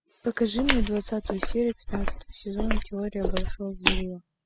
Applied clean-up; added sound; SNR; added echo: classical method spectral subtraction.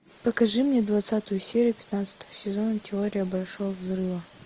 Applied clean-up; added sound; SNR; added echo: none; none; none; none.